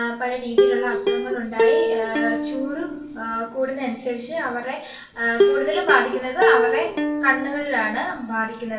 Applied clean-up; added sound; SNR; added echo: none; Plucked string instrument; -2 dB; reverberation time 0.2 s.